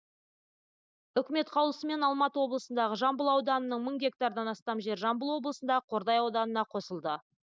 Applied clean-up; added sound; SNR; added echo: none; none; none; none.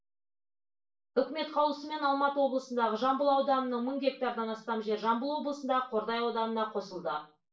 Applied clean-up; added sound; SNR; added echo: none; none; none; reverberation time 0.3 s.